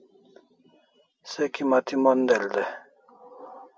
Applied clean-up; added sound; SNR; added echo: none; none; none; none.